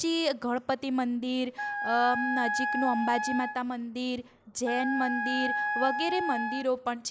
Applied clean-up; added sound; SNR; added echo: none; Wind instrument, woodwind instrument; 2 dB; none.